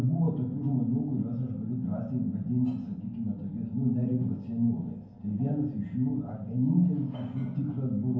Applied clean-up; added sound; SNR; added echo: none; none; none; reverberation time 0.9 s.